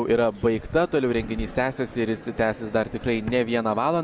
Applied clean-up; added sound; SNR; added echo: none; none; none; none.